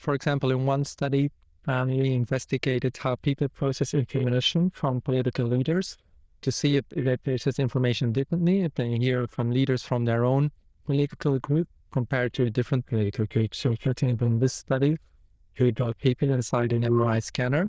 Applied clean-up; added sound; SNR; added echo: neural diffusion model UNIVERSE++.